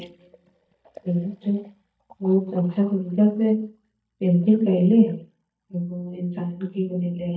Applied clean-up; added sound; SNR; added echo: neural mask model DeepFilterNet 3.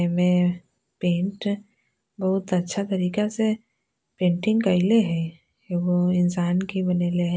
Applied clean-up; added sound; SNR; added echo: none; none; none; none.